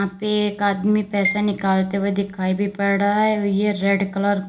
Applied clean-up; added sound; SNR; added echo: none; Marimba, xylophone; 11 dB; reverberation time 0.4 s.